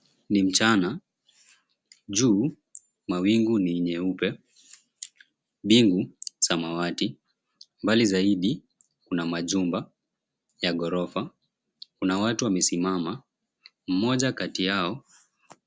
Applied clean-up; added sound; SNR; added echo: none; none; none; none.